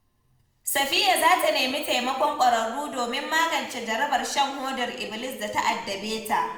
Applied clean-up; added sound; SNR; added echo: none; none; none; reverberation time 0.9 s.